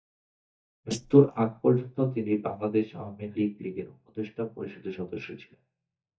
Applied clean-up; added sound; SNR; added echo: neural mask model DeepFilterNet 3.